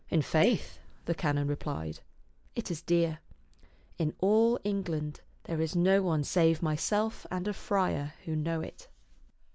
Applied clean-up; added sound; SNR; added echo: neural mask model Resemble Enhance denoiser.